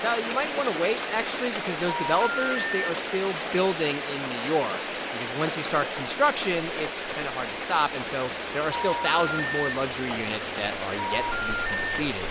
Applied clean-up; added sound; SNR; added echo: none; Rain + Telephone; 2 dB; none.